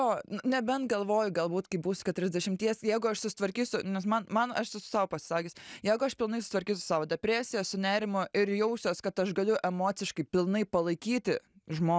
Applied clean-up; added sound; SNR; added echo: none; none; none; none.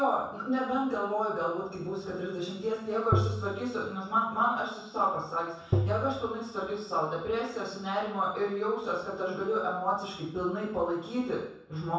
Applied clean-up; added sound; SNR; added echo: none; Tap; -1 dB; reverberation time 0.7 s.